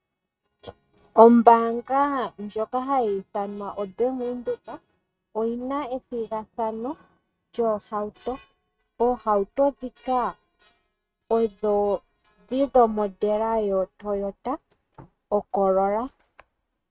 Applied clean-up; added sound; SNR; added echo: neural mask model RNNoise.